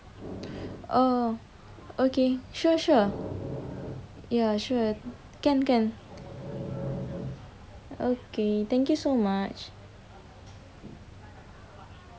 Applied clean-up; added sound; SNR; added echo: none; none; none; none.